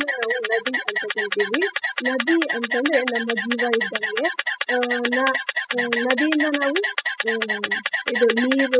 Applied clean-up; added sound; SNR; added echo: classical method spectral subtraction.